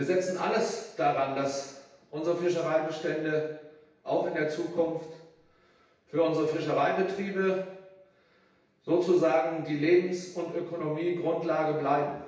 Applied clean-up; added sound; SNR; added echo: none; none; none; reverberation time 0.9 s.